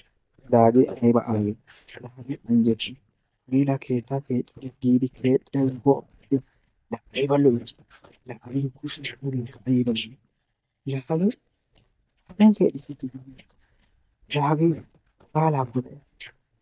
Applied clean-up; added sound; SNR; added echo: neural mask model DeepFilterNet 3.